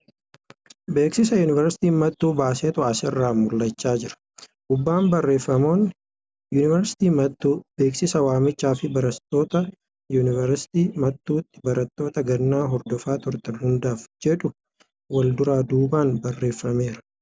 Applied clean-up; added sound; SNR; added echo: none; none; none; none.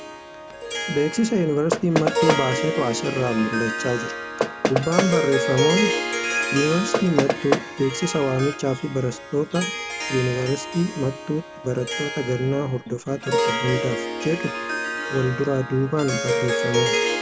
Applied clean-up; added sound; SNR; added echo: none; Knock + Harp; 2 dB; none.